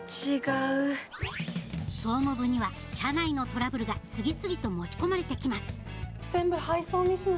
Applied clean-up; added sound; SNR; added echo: none; none; none; none.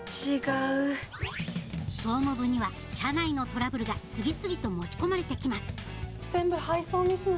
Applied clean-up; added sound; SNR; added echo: none; Bass drum / Snare drum / Drum kit; 17 dB; none.